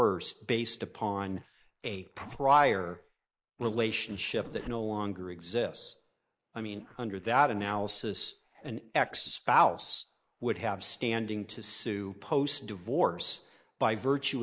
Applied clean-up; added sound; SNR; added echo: neural mask model Resemble Enhance denoiser.